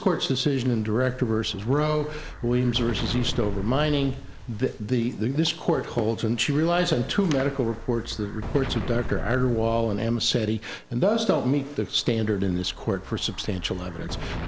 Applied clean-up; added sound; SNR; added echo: none; Explosion; 10 dB; none.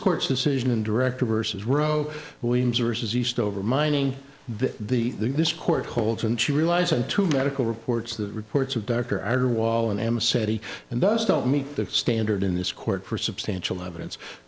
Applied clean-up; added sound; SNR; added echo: none; none; none; none.